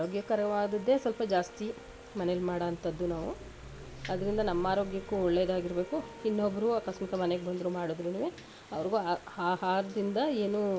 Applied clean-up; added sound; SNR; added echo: none; Wind instrument, woodwind instrument + Stream; 19 dB; none.